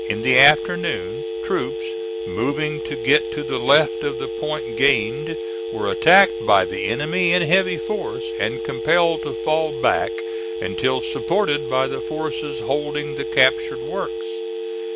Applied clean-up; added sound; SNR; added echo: none; Telephone; 5 dB; none.